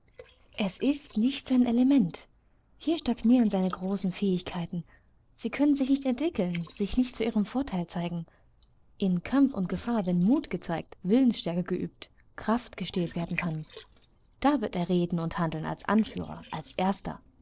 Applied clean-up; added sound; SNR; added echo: neural separator model SepFormer DNS4.